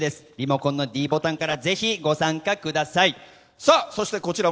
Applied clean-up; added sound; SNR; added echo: neural separator model SepFormer DNS4.